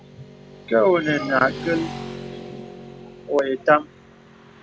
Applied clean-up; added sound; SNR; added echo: none; Motorcycle / Traffic noise, roadway noise; 13 dB; none.